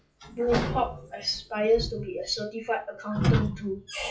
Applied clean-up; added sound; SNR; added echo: classical method WPE with log-MMSE.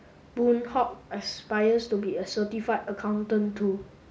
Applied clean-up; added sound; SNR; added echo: none; none; none; none.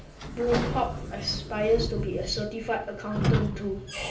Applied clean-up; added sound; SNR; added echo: none; Squeak / Sliding door; 1 dB; reverberation time 0.3 s.